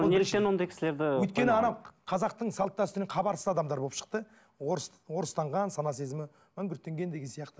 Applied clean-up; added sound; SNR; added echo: none; none; none; none.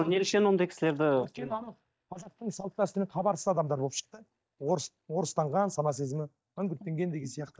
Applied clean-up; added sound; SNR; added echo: neural mask model DeepFilterNet 3.